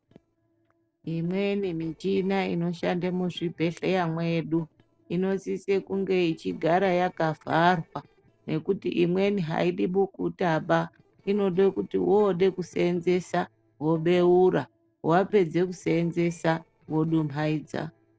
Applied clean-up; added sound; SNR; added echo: neural separator model SepFormer DNS4.